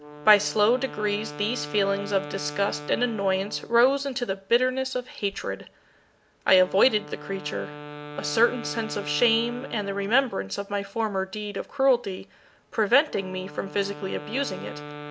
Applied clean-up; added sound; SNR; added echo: none; Wind instrument, woodwind instrument; 14 dB; none.